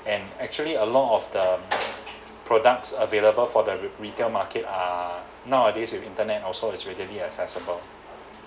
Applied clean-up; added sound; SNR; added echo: none; none; none; none.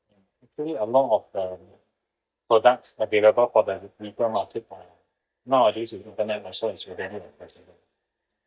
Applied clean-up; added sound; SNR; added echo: neural mask model DeepFilterNet 3.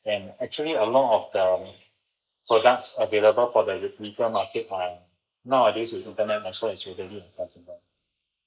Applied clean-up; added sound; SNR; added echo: neural mask model Resemble Enhance denoiser.